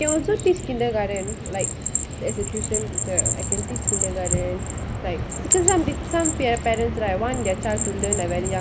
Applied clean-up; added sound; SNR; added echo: none; Bell; 3 dB; none.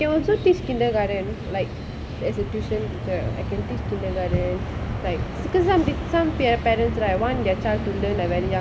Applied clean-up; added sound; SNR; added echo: none; none; none; none.